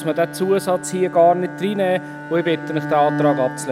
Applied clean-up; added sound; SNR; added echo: none; Bowed string instrument; 9 dB; none.